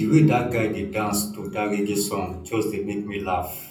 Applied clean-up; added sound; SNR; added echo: none; none; none; reverberation time 0.6 s.